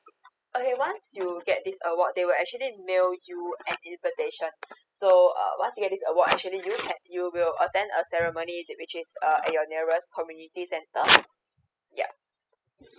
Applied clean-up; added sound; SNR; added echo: classical method spectral subtraction.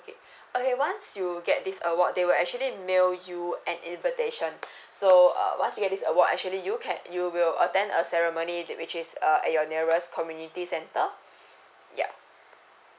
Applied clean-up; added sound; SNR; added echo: none; none; none; none.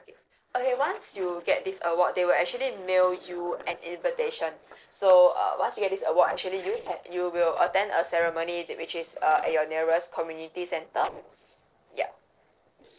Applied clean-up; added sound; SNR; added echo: neural separator model SepFormer DNS4.